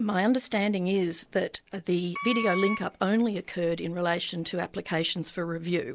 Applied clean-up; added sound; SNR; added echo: none; Wind instrument, woodwind instrument; 7 dB; none.